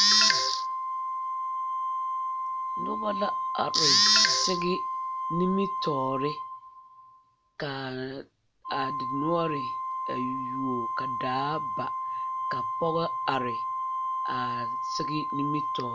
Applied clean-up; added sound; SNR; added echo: none; Organ; 2 dB; none.